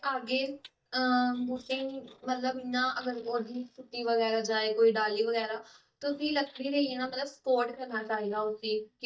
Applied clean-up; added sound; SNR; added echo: neural mask model DeepFilterNet 3.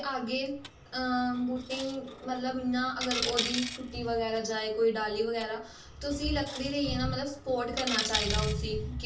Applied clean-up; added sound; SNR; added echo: none; Coin (dropping); 8 dB; reverberation time 0.4 s.